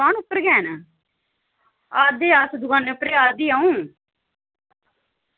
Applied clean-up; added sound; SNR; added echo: none; none; none; none.